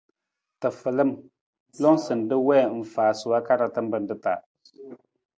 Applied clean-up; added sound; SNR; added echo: none; none; none; none.